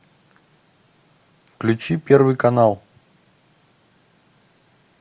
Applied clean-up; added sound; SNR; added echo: none; none; none; none.